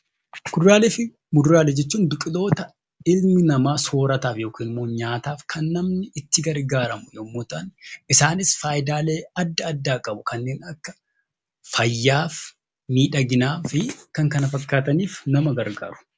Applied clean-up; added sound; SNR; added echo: none; none; none; none.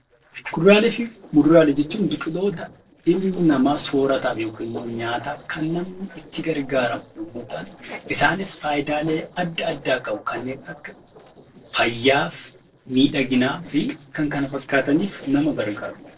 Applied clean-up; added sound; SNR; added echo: neural separator model SepFormer DNS4.